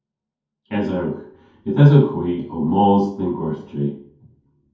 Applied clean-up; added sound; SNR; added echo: none; none; none; reverberation time 0.6 s.